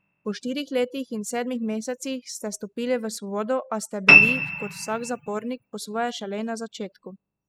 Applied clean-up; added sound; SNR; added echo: classical method spectral subtraction.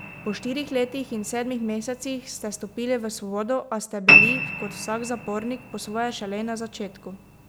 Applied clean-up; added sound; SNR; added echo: none; Piano; -2 dB; none.